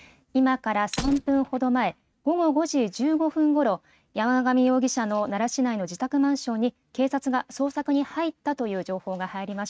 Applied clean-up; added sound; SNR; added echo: neural mask model RNNoise.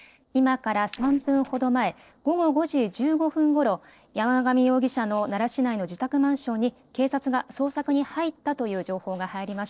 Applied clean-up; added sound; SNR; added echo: neural separator model SepFormer DNS4.